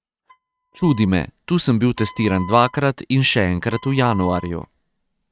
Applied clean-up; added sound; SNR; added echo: neural mask model RNNoise.